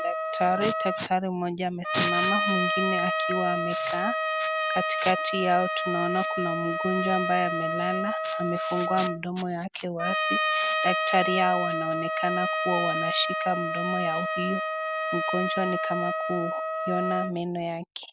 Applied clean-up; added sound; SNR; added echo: none; Trumpet; -1 dB; none.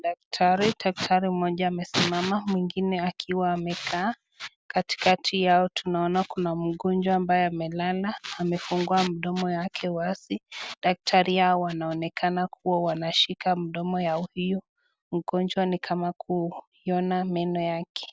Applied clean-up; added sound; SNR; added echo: none; none; none; none.